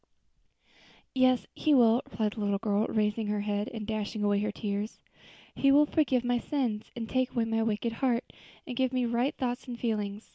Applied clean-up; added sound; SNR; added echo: none; none; none; none.